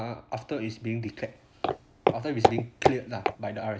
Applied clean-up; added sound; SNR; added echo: none; Walk, footsteps; -5 dB; none.